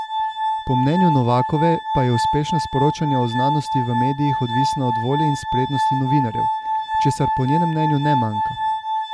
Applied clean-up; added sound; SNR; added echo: none; Glass; 1 dB; none.